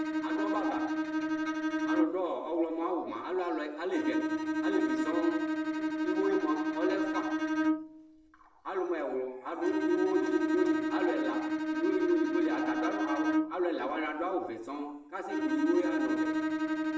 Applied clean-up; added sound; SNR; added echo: none; Bowed string instrument; -1 dB; reverberation time 0.7 s.